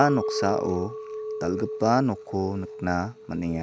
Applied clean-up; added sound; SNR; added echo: none; Chink, clink; 7 dB; none.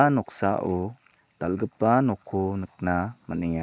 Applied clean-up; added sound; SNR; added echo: neural mask model Resemble Enhance denoiser.